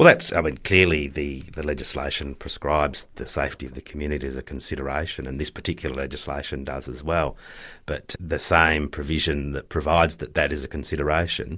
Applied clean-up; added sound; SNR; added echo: none; none; none; none.